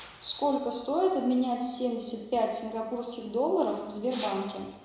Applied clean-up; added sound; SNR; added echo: none; none; none; reverberation time 1.0 s.